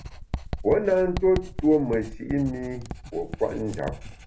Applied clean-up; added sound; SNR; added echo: none; Writing; 10 dB; reverberation time 0.3 s.